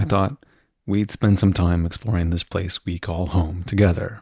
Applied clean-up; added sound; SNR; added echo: none; none; none; none.